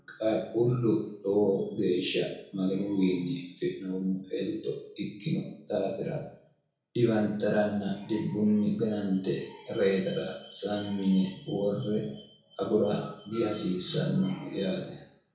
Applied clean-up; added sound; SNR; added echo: none; none; none; reverberation time 0.6 s.